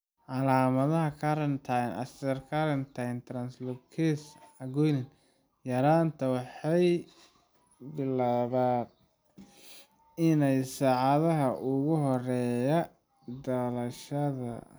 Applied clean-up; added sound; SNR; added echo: none; none; none; none.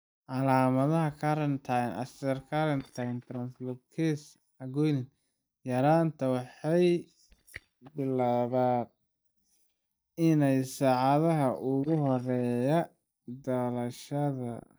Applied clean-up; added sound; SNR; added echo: neural mask model DeepFilterNet 3.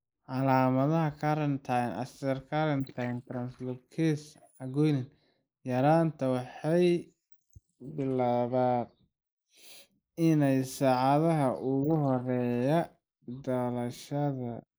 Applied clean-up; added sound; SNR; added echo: neural mask model Resemble Enhance denoiser.